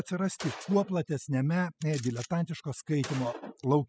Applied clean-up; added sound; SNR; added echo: classical method spectral subtraction.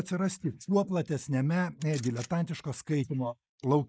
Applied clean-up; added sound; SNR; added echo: neural mask model Resemble Enhance denoiser.